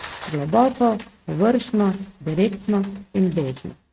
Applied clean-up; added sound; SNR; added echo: neural mask model RNNoise.